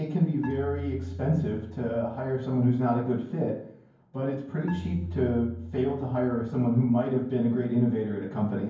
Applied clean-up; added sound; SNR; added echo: none; Marimba, xylophone; 14 dB; reverberation time 0.9 s.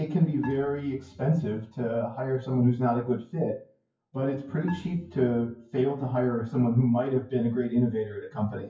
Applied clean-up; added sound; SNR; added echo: classical method WPE with log-MMSE.